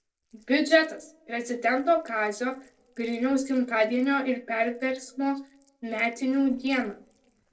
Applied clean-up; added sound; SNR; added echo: neural separator model SepFormer DNS4.